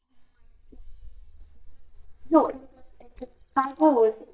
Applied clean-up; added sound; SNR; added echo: neural mask model DeepFilterNet 3.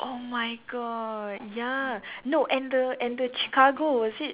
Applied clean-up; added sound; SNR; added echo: none; none; none; none.